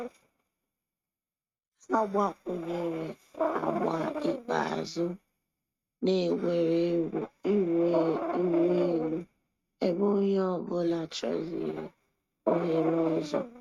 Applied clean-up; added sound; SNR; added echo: neural mask model RNNoise.